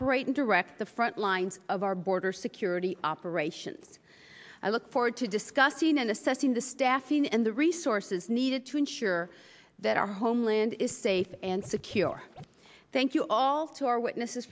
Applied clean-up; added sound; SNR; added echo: none; Scratching (performance technique); 19 dB; none.